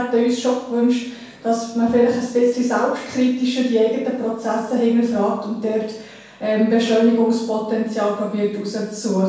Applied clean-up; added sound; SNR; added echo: none; none; none; reverberation time 0.6 s.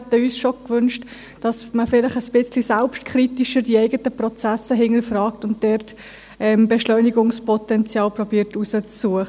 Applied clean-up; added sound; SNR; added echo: none; none; none; none.